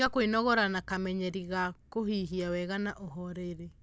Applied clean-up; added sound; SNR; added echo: none; none; none; none.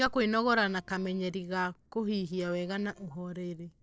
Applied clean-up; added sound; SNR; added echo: neural separator model SepFormer DNS4.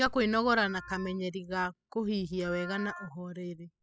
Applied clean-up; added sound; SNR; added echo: classical method spectral subtraction.